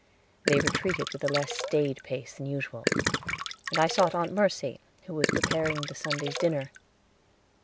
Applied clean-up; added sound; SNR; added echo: none; Gurgling; 1 dB; none.